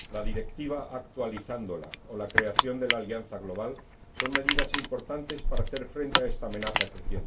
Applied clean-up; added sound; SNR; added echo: none; Crushing; -4 dB; reverberation time 0.2 s.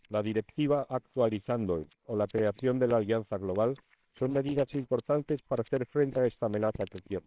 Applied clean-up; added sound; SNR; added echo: neural separator model SepFormer WHAMR!.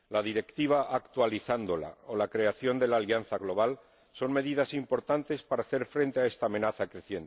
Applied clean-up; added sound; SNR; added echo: none; none; none; none.